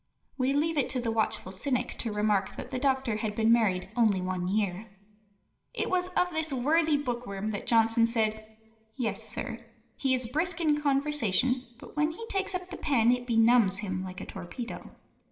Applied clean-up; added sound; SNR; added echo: none; none; none; reverberation time 0.8 s.